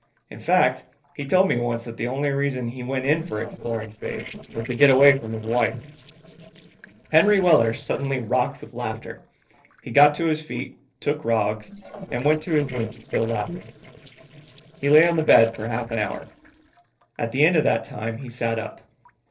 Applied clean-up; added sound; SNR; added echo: neural separator model SepFormer DNS4.